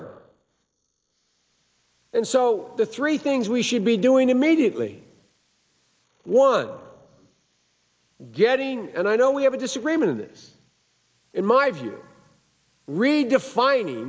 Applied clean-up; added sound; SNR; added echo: neural mask model Resemble Enhance denoiser.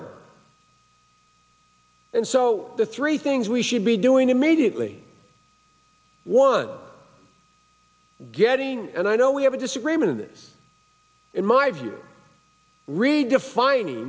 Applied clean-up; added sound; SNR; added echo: none; none; none; none.